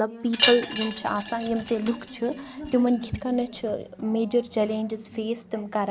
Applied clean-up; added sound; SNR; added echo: none; Wind chime; 7 dB; none.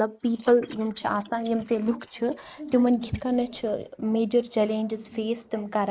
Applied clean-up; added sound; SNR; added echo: neural mask model Resemble Enhance denoiser.